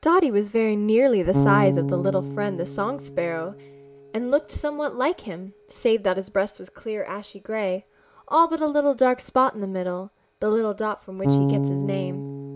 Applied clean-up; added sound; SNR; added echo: none; Bass guitar; 6 dB; none.